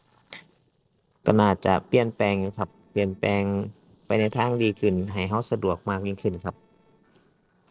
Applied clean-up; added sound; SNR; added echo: neural separator model SepFormer DNS4.